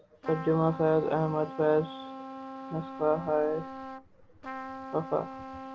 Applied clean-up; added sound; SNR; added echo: none; Trumpet; 11 dB; none.